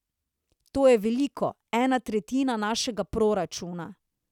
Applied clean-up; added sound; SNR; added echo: none; none; none; none.